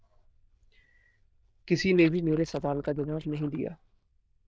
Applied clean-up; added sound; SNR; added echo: neural diffusion model UNIVERSE++.